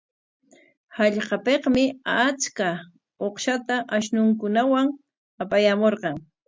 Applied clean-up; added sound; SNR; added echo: none; none; none; none.